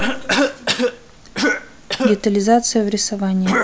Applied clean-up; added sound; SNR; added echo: none; Cough; 2 dB; none.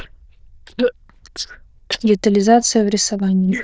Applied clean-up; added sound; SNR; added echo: neural diffusion model UNIVERSE++.